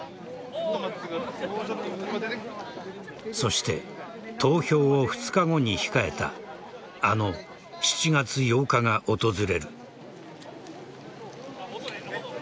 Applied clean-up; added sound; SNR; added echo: none; none; none; none.